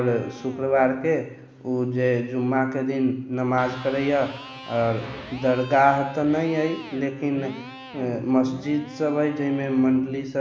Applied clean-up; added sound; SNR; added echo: none; Electric guitar; 18 dB; none.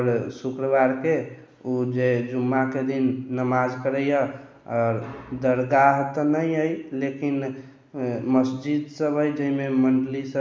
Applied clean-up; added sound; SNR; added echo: none; none; none; none.